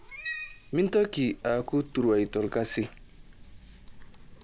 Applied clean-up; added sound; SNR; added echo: none; Cat; 15 dB; none.